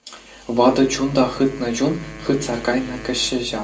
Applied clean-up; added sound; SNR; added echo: none; Wind instrument, woodwind instrument; 19 dB; reverberation time 0.2 s.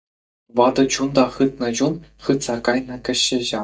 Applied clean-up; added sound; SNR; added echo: neural mask model DeepFilterNet 3.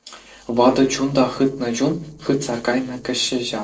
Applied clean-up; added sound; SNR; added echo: neural separator model SepFormer DNS4.